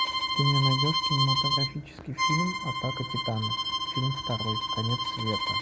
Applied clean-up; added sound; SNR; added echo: none; Bowed string instrument; -1 dB; none.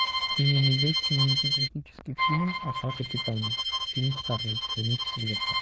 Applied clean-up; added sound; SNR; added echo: neural diffusion model UNIVERSE++.